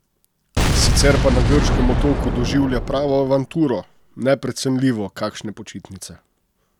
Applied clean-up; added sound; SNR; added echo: none; Boom; -2 dB; none.